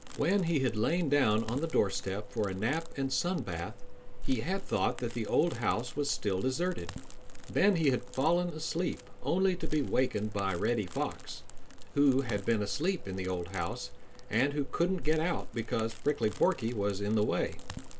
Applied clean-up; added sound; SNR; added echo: none; Crackle; 6 dB; none.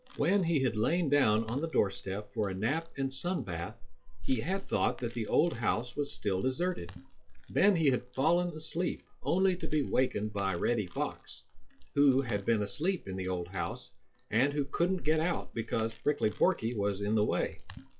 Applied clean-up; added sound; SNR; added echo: classical method log-MMSE.